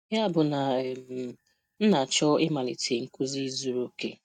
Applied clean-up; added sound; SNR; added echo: neural mask model DeepFilterNet 3.